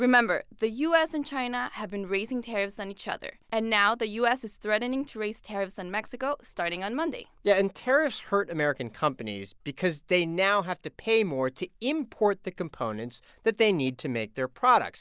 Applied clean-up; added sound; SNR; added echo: none; none; none; none.